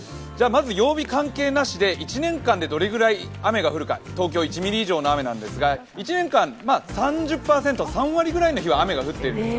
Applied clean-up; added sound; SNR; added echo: none; none; none; none.